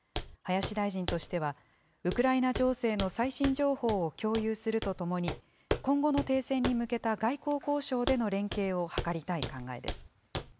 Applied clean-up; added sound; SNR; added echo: none; Walk, footsteps; 9 dB; none.